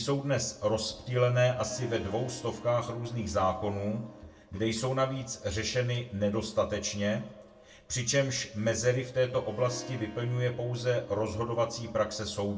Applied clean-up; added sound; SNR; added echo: none; Harp; 18 dB; reverberation time 0.3 s.